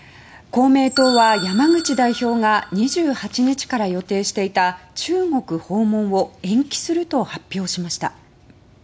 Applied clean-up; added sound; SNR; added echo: none; none; none; none.